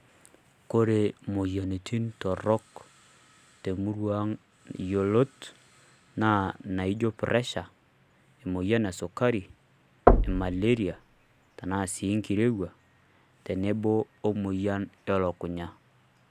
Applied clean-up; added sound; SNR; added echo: none; Knock / Wood; -3 dB; none.